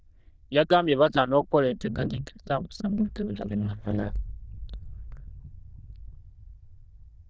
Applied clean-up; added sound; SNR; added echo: neural diffusion model UNIVERSE++.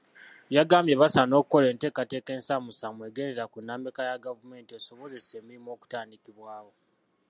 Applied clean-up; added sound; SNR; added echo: none; none; none; none.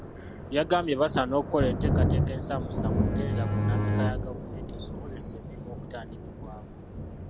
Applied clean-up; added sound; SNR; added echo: none; Bowed string instrument + Thunder; -3 dB; none.